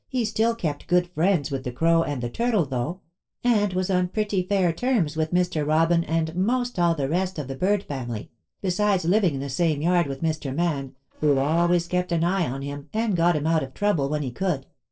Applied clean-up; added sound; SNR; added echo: neural separator model SepFormer DNS4.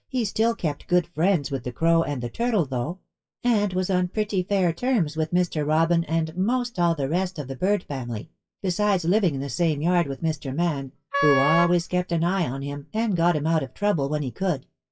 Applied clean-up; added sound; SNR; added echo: classical method WPE with log-MMSE.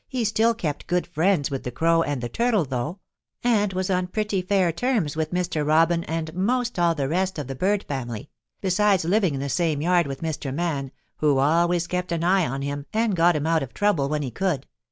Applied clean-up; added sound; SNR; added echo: none; none; none; none.